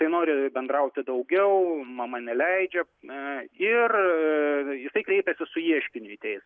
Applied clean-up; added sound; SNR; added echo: none; none; none; none.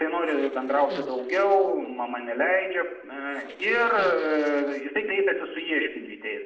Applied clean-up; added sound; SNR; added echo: neural separator model SepFormer DNS4.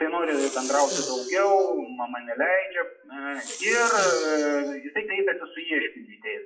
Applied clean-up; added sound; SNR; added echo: classical method WPE with log-MMSE.